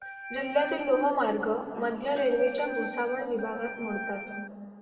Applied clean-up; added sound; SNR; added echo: none; Organ; 10 dB; reverberation time 2.5 s.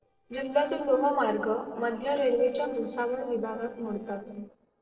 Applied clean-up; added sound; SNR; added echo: neural separator model SepFormer DNS4.